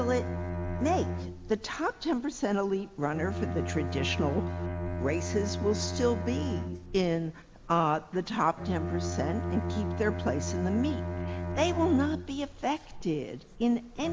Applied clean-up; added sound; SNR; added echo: none; Bowed string instrument; 4 dB; none.